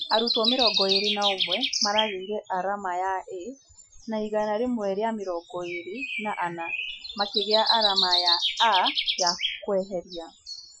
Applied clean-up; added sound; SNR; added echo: classical method Wiener filter.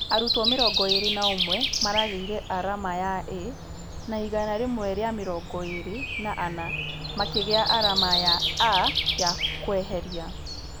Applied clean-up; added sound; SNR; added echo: none; Breathing; 0 dB; none.